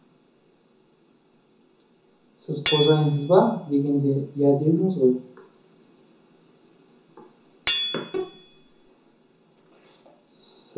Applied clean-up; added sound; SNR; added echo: none; Hammer / Chink, clink; 11 dB; reverberation time 0.6 s.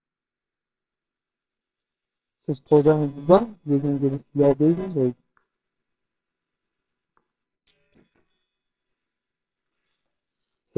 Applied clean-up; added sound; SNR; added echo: neural separator model SepFormer WHAMR!.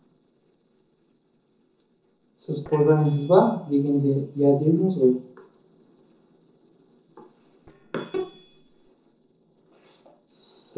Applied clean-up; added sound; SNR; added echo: neural separator model SepFormer DNS4.